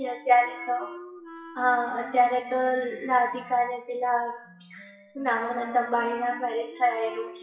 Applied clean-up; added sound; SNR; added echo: classical method WPE with log-MMSE.